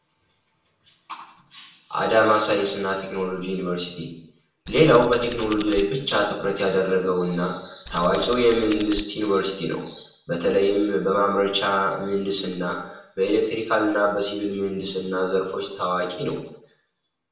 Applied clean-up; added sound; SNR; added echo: none; Tools; 6 dB; reverberation time 0.7 s.